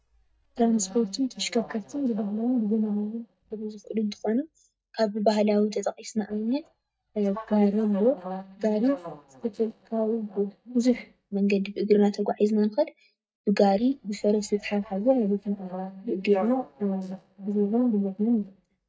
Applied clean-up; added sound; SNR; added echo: neural mask model DeepFilterNet 3.